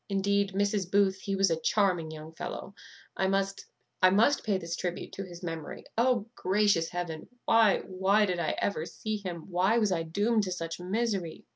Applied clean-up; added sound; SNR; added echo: none; none; none; none.